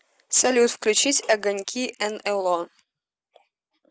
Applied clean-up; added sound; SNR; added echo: none; none; none; none.